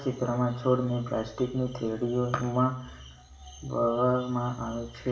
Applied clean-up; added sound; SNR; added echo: none; none; none; reverberation time 0.7 s.